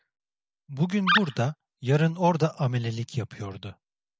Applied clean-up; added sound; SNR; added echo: none; Animal; 0 dB; none.